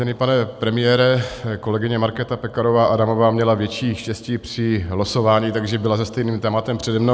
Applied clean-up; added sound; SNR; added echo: none; none; none; none.